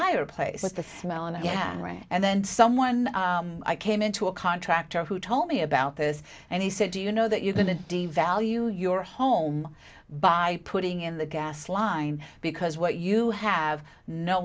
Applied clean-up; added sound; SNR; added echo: none; none; none; none.